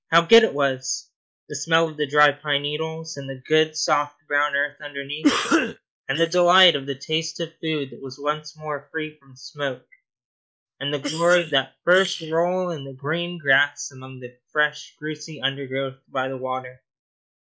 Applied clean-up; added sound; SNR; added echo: neural mask model Resemble Enhance denoiser.